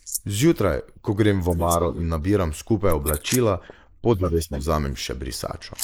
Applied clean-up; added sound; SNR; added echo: neural mask model Resemble Enhance denoiser.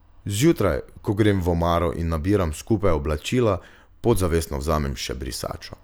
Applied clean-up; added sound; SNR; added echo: none; none; none; none.